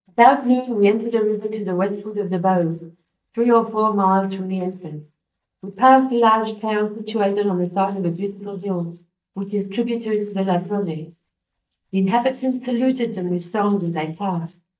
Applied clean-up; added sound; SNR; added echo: neural mask model DeepFilterNet 3.